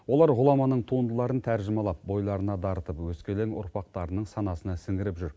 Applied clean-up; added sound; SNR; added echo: none; none; none; none.